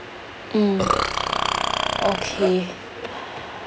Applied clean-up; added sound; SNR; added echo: none; Burping, eructation; -2 dB; none.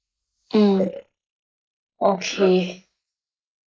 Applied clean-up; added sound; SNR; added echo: neural mask model Resemble Enhance denoiser.